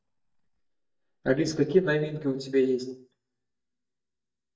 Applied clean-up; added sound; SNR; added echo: neural mask model DeepFilterNet 3.